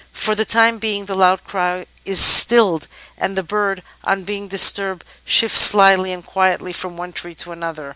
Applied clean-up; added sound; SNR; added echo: none; none; none; none.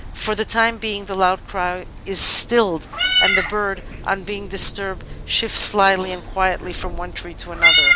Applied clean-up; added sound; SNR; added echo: none; Meow; 1 dB; none.